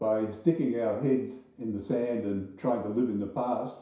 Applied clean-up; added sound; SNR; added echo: none; none; none; reverberation time 0.6 s.